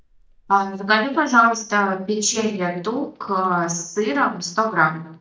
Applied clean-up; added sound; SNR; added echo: neural mask model DeepFilterNet 3.